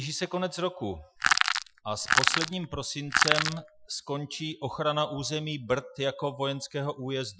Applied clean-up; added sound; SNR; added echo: classical method Wiener filter.